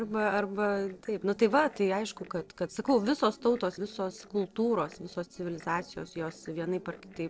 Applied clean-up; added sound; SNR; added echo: neural separator model SepFormer DNS4.